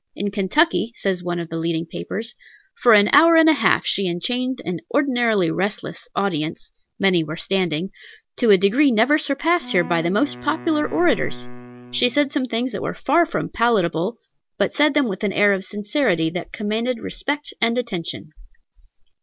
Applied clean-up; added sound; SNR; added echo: none; Wind instrument, woodwind instrument; 16 dB; none.